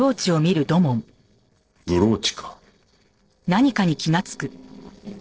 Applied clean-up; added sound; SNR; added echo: neural separator model SepFormer DNS4.